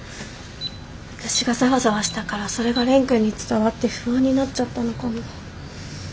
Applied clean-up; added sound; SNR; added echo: none; Alarm; 14 dB; none.